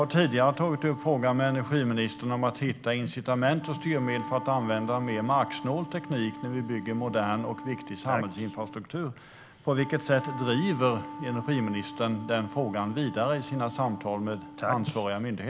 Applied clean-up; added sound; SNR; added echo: none; Wind instrument, woodwind instrument; 13 dB; none.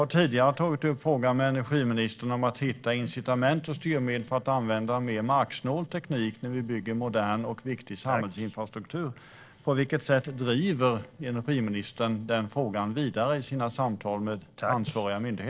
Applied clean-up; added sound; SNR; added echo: neural separator model SepFormer DNS4.